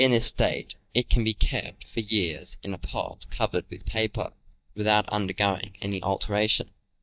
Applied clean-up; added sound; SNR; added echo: neural mask model DeepFilterNet 3.